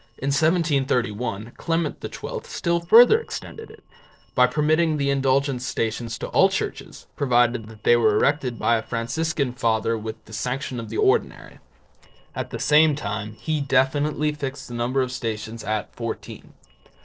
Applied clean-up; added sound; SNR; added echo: neural separator model SepFormer DNS4.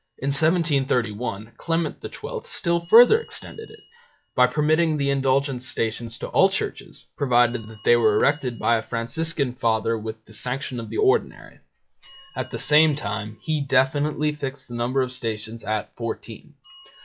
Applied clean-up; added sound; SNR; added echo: classical method log-MMSE.